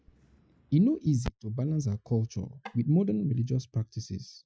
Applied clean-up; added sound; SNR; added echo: classical method Wiener filter.